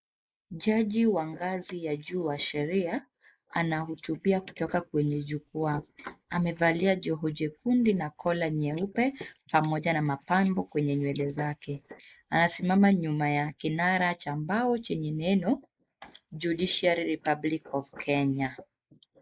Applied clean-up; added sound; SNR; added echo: neural mask model Resemble Enhance denoiser.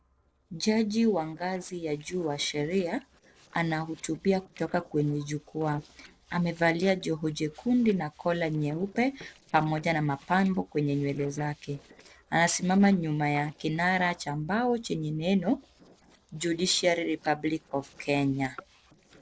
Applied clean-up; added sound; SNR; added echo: neural separator model SepFormer DNS4.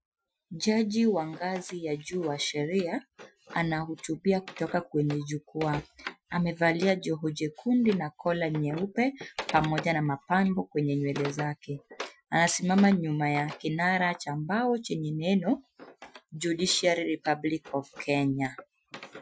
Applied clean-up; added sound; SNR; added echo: classical method Wiener filter.